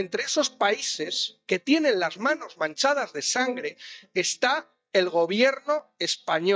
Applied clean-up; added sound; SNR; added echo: neural mask model DeepFilterNet 3.